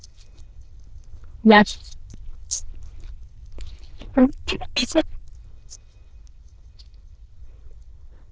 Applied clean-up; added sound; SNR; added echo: neural diffusion model UNIVERSE++.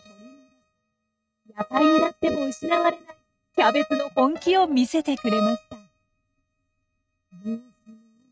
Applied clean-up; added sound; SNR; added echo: neural mask model RNNoise.